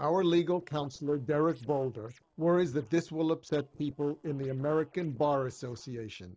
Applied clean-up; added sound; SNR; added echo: neural separator model SepFormer DNS4.